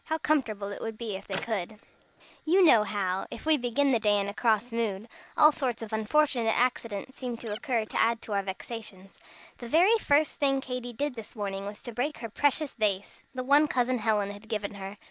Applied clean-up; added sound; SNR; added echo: none; Scratching (performance technique) + Clapping; 14 dB; none.